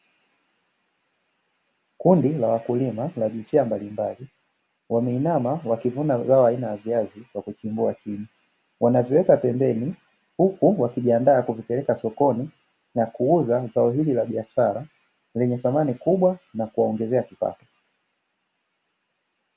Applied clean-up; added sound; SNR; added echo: none; none; none; none.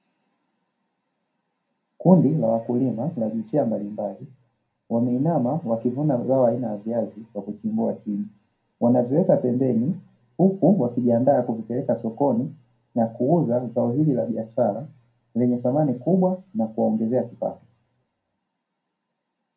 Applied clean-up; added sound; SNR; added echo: none; none; none; reverberation time 0.2 s.